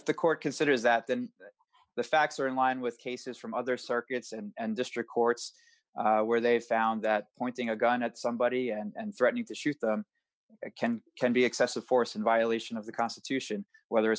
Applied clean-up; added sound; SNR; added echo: none; none; none; none.